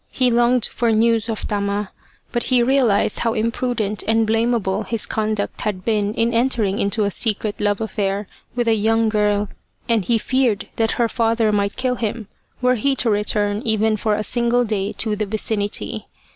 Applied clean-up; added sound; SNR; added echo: none; none; none; none.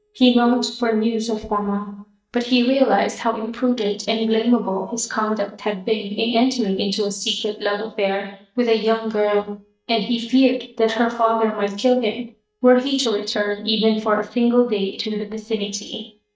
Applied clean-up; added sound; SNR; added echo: neural mask model DeepFilterNet 3.